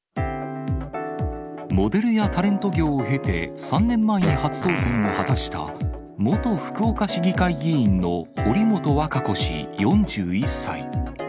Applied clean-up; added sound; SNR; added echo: none; Fart; 10 dB; none.